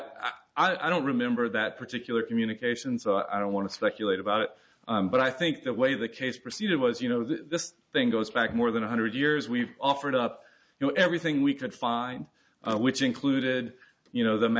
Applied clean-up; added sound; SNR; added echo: none; none; none; none.